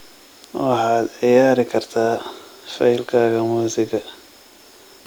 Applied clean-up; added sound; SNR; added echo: none; none; none; none.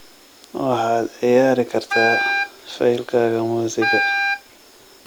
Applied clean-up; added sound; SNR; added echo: none; Wind instrument, woodwind instrument; 1 dB; none.